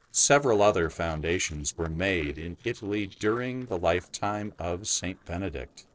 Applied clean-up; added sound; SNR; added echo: neural separator model SepFormer DNS4.